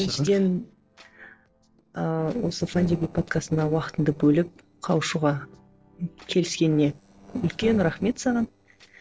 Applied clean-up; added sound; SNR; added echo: neural separator model SepFormer DNS4.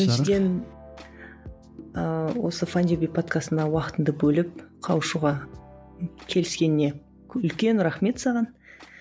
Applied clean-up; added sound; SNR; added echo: none; none; none; none.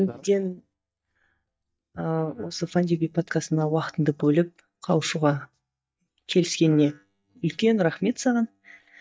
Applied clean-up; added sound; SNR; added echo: neural mask model DeepFilterNet 3.